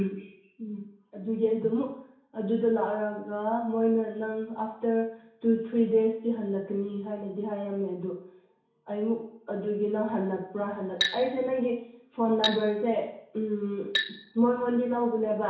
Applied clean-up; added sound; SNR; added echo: none; Glass; 7 dB; reverberation time 0.6 s.